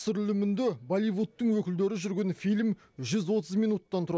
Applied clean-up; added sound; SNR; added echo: none; none; none; none.